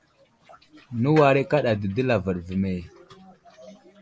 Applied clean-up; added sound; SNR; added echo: none; none; none; none.